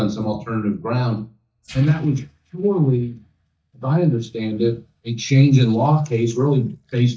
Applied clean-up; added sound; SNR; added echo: neural mask model DeepFilterNet 3.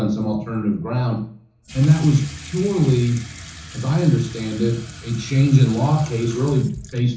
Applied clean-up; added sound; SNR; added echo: none; Sink (filling or washing) / Water tap, faucet; 18 dB; reverberation time 0.7 s.